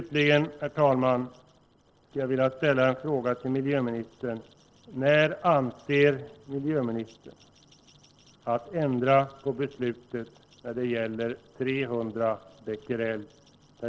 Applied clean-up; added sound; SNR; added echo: neural separator model SepFormer DNS4.